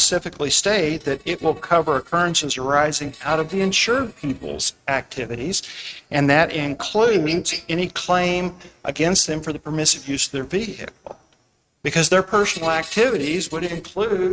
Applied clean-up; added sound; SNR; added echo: neural mask model RNNoise.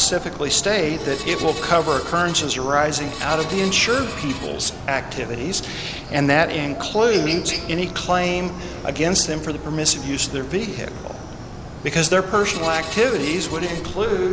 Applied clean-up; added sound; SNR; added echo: none; Screech + Chicken, rooster; 10 dB; none.